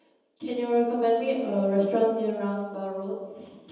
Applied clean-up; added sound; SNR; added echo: none; none; none; reverberation time 1.1 s.